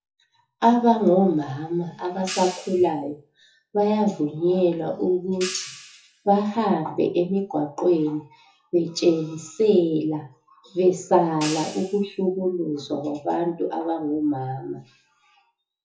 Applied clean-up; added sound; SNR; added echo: classical method WPE with log-MMSE.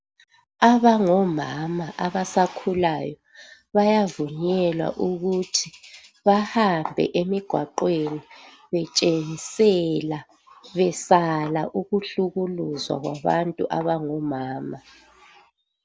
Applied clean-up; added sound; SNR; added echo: none; none; none; none.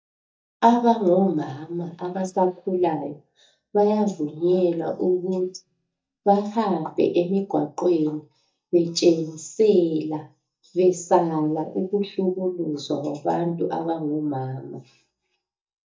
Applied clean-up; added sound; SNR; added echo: neural mask model DeepFilterNet 3.